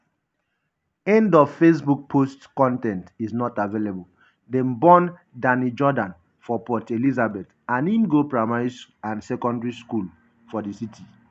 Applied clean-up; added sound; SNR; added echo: none; none; none; none.